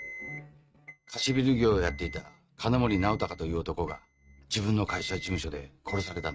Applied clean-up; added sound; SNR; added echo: neural mask model RNNoise.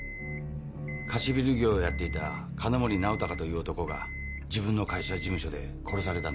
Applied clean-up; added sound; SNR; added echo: none; Alarm; 13 dB; none.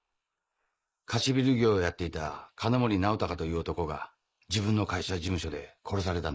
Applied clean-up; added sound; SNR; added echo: neural mask model Resemble Enhance denoiser.